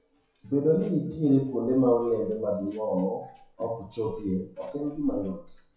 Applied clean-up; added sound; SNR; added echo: classical method WPE with log-MMSE.